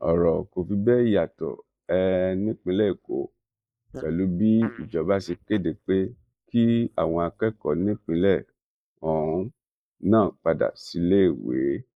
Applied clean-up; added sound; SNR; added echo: neural mask model Resemble Enhance denoiser.